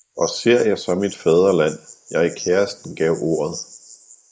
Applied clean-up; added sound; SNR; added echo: neural mask model Resemble Enhance denoiser.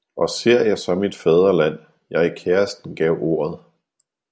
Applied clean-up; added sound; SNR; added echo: none; none; none; none.